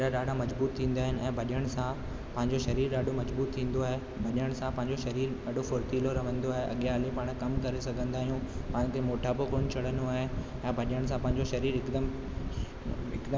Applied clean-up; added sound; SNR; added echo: none; none; none; none.